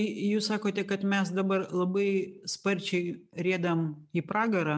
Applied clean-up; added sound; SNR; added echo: none; none; none; none.